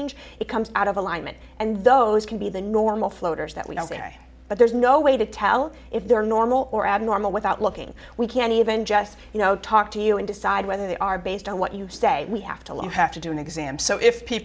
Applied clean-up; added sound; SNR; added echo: none; none; none; none.